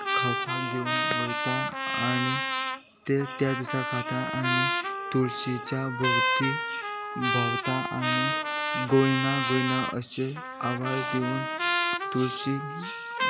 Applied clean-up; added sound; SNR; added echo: none; Trumpet; 0 dB; none.